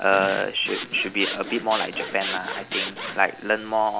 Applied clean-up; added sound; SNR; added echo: none; Zipper (clothing) / Sawing; 8 dB; none.